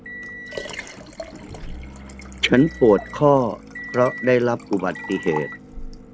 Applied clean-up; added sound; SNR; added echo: none; Liquid + Motor vehicle (road) / Engine; 13 dB; none.